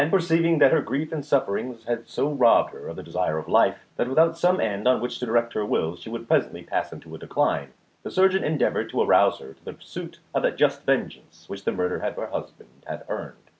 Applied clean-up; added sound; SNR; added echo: none; none; none; none.